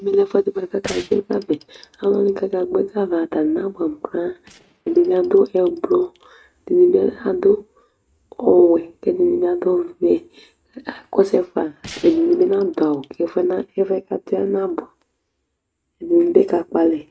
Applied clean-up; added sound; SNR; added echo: neural mask model RNNoise.